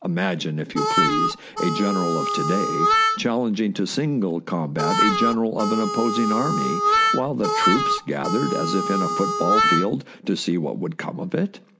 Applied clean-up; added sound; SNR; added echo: none; Harmonica; -2 dB; none.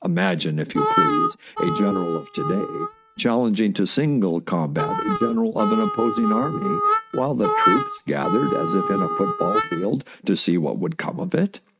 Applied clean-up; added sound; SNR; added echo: neural mask model RNNoise.